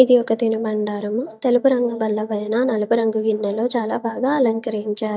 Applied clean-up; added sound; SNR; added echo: neural mask model DeepFilterNet 3.